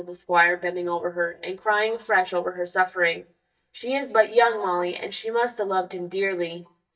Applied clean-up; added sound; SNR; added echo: neural mask model DeepFilterNet 3.